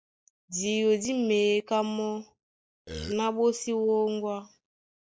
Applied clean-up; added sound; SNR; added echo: neural mask model Resemble Enhance denoiser.